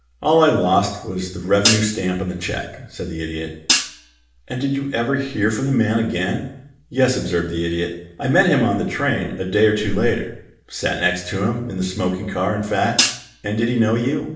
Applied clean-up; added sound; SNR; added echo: none; Hi-hat; 2 dB; reverberation time 0.6 s.